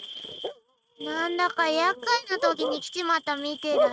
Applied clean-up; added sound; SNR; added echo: neural mask model RNNoise.